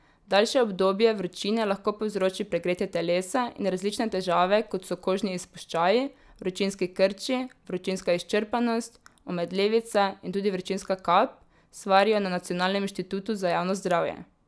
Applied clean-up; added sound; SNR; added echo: none; none; none; none.